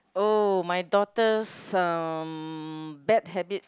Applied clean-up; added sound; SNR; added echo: none; none; none; none.